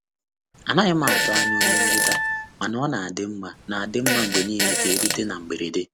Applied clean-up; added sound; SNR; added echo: none; Fart + Wind instrument, woodwind instrument; -2 dB; none.